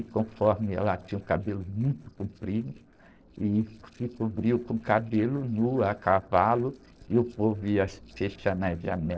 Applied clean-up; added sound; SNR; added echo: neural separator model SepFormer DNS4.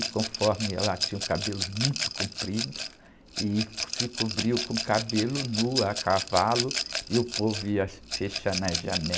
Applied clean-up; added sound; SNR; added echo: none; Rattle / Glass; 4 dB; none.